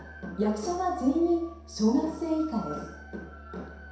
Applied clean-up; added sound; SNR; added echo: none; Musical instrument; 18 dB; reverberation time 0.7 s.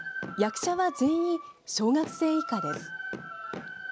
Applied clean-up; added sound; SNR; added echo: none; none; none; none.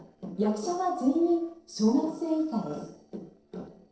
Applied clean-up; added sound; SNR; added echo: neural separator model SepFormer DNS4.